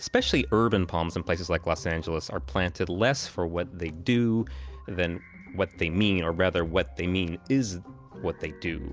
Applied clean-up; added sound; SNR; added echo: none; none; none; none.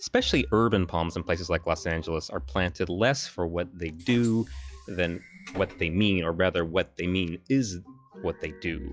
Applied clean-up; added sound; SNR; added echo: classical method log-MMSE.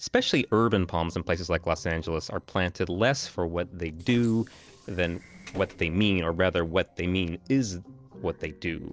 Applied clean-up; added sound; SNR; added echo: neural separator model SepFormer DNS4.